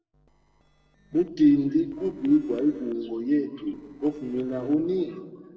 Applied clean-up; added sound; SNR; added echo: neural separator model SepFormer DNS4.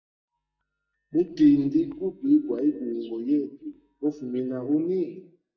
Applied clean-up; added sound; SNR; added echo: neural mask model DeepFilterNet 3.